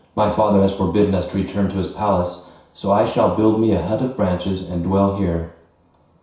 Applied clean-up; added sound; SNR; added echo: none; none; none; reverberation time 0.6 s.